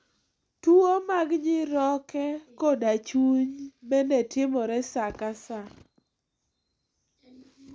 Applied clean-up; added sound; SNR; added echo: none; none; none; none.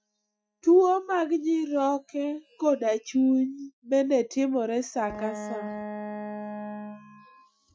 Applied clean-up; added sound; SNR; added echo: classical method Wiener filter.